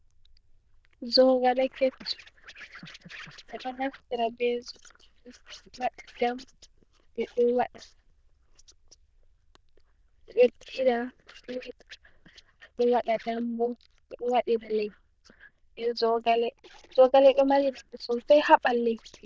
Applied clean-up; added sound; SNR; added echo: neural diffusion model UNIVERSE++.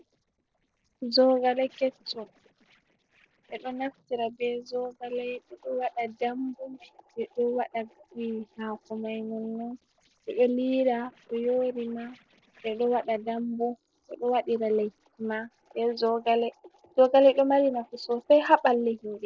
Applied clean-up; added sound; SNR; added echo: neural separator model SepFormer DNS4.